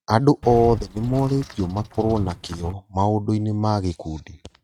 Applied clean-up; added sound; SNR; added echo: neural mask model RNNoise.